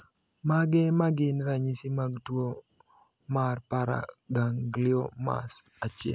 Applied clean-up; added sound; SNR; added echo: none; none; none; none.